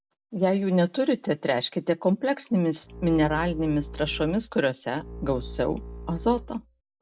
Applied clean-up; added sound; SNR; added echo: none; Bowed string instrument; 13 dB; none.